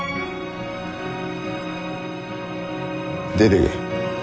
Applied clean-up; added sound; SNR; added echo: none; none; none; none.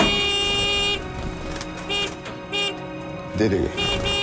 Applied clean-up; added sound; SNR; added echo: none; Vehicle horn, car horn, honking + Bird; -4 dB; none.